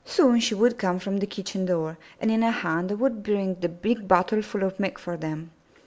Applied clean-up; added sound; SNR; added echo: none; none; none; none.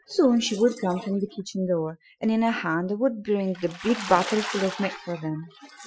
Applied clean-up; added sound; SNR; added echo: classical method Wiener filter.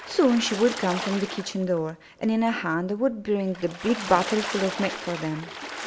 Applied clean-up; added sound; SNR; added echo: none; Water / Splash, splatter; 10 dB; none.